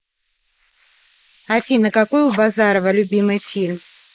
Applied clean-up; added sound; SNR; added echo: neural mask model Resemble Enhance denoiser.